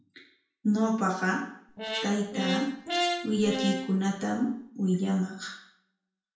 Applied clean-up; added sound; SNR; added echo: none; Brass instrument; 3 dB; reverberation time 0.5 s.